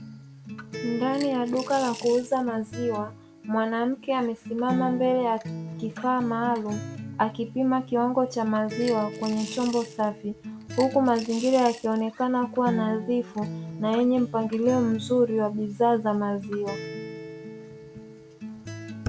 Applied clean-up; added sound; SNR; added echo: none; Acoustic guitar + Coin (dropping) / Glass; 12 dB; none.